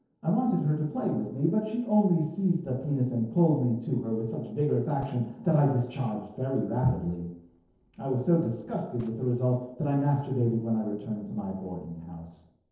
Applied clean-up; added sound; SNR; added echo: neural separator model SepFormer DNS4.